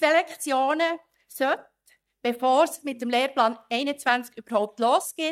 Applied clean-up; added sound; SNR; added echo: neural mask model DeepFilterNet 3.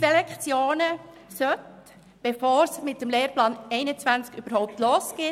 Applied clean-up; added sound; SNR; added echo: none; none; none; none.